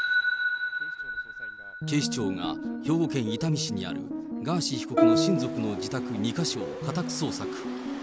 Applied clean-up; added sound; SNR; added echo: none; Plucked string instrument; -2 dB; none.